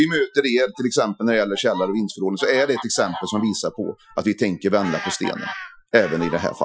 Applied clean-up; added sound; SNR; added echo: classical method Wiener filter.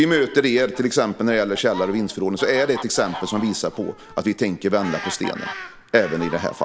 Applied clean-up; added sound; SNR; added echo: none; Fowl; 15 dB; none.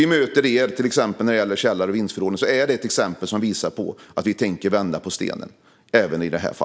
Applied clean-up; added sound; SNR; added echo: none; none; none; none.